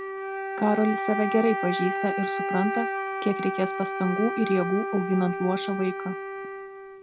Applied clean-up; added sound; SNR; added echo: none; Wind instrument, woodwind instrument; 3 dB; none.